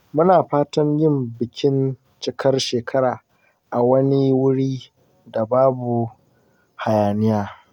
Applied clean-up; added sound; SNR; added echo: none; none; none; none.